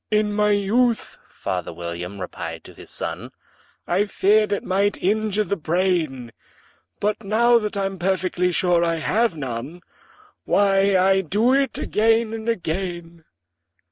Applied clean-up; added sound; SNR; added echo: none; none; none; none.